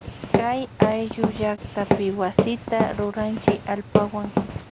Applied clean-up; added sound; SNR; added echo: none; Walk, footsteps; -1 dB; none.